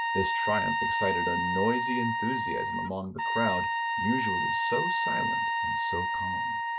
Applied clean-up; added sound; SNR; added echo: none; Trumpet; -4 dB; none.